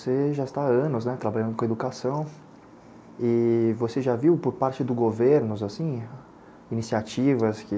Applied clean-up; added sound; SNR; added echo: none; none; none; none.